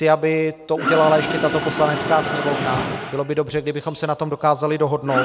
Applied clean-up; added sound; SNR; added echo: none; Mechanisms; 6 dB; none.